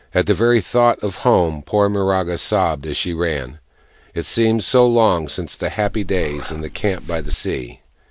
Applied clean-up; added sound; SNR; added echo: none; Meow; 5 dB; none.